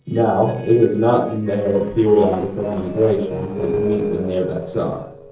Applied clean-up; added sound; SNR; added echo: neural separator model SepFormer DNS4.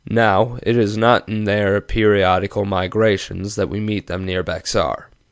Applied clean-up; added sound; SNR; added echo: none; none; none; none.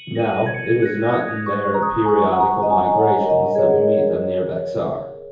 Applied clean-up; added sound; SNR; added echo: none; Mallet percussion; -1 dB; reverberation time 0.7 s.